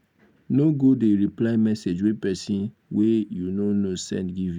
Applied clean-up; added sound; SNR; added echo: none; none; none; none.